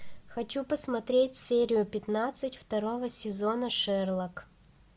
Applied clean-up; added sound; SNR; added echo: none; none; none; none.